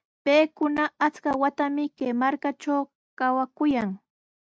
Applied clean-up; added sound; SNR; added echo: none; none; none; none.